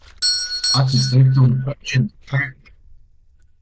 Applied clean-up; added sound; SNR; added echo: neural diffusion model UNIVERSE++.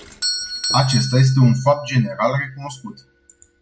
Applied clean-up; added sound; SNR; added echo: none; Doorbell; 10 dB; none.